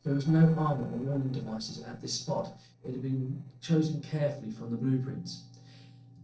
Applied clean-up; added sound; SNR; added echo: neural separator model SepFormer DNS4.